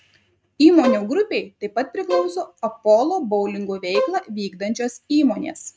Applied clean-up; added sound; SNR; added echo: neural mask model RNNoise.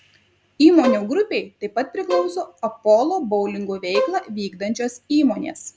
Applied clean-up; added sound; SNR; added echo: none; Bowed string instrument; 7 dB; none.